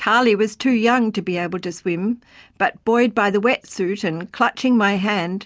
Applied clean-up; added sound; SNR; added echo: none; none; none; none.